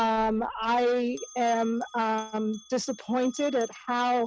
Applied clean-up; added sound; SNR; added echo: neural mask model RNNoise.